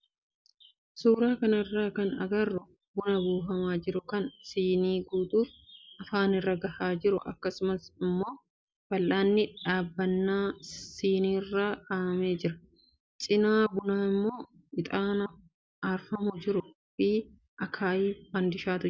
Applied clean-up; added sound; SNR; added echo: none; none; none; none.